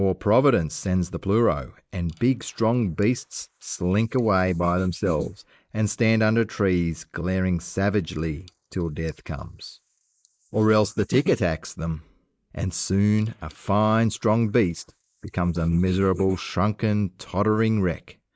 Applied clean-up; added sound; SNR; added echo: neural mask model Resemble Enhance denoiser.